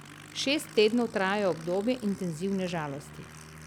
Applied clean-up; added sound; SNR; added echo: none; Aircraft; 17 dB; none.